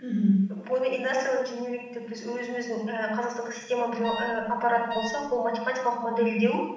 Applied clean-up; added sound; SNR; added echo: none; Wind instrument, woodwind instrument; 10 dB; reverberation time 0.7 s.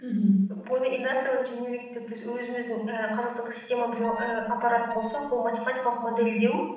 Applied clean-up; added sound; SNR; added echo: neural separator model SepFormer DNS4.